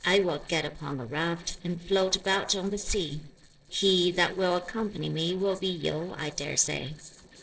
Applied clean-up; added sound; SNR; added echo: neural separator model SepFormer DNS4.